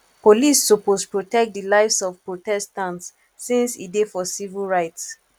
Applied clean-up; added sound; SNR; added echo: none; none; none; none.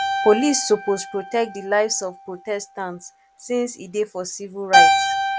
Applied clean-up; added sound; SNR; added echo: none; Keyboard (musical); 0 dB; none.